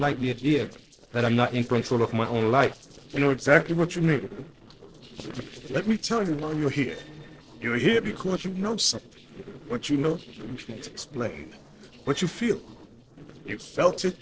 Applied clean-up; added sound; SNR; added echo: neural separator model SepFormer DNS4.